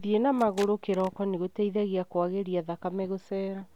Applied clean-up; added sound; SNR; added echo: none; Packing tape, duct tape; 19 dB; none.